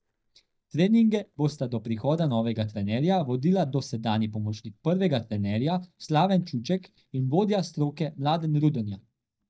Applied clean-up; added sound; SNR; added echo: neural mask model DeepFilterNet 3.